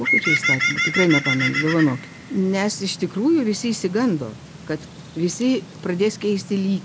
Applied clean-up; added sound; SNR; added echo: none; Bird; 4 dB; none.